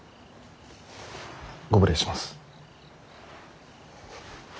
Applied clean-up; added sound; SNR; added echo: none; none; none; none.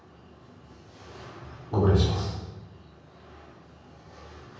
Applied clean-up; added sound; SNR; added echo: none; none; none; reverberation time 1.3 s.